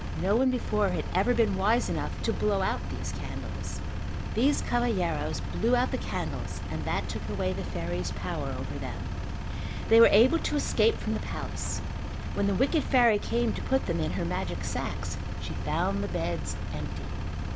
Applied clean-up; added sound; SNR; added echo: none; Engine; 3 dB; none.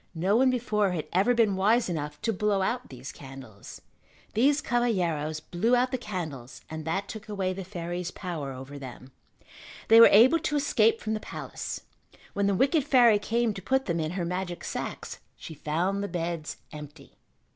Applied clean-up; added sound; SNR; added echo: none; none; none; none.